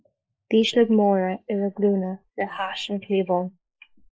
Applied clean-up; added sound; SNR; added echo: neural mask model Resemble Enhance denoiser.